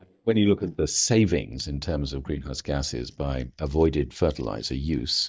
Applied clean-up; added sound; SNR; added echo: neural mask model DeepFilterNet 3.